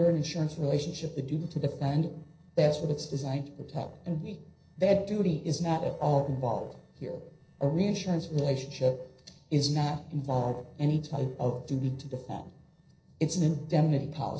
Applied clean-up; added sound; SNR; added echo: neural separator model SepFormer DNS4.